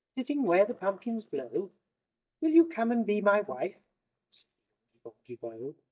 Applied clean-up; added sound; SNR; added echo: neural mask model DeepFilterNet 3.